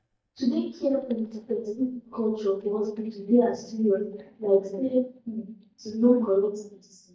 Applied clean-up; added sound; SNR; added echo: neural mask model DeepFilterNet 3.